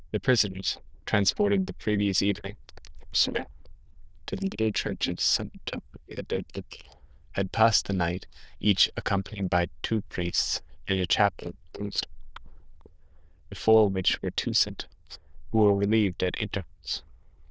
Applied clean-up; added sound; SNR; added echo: neural diffusion model UNIVERSE++.